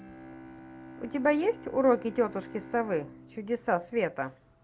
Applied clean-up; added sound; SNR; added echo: none; Bowed string instrument; 17 dB; none.